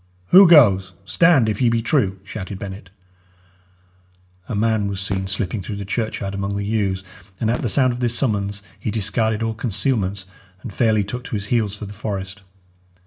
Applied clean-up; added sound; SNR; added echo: none; Fireworks; 18 dB; reverberation time 0.3 s.